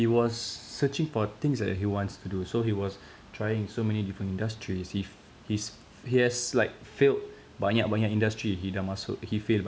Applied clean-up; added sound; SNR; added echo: none; none; none; none.